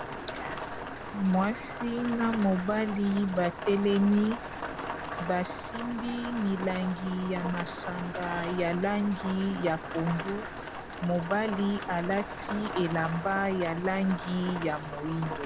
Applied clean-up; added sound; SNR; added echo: none; Rain; 8 dB; none.